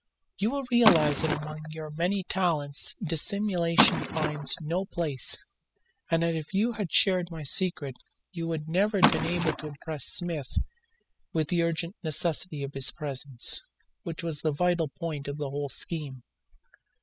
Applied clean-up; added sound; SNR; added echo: classical method spectral subtraction.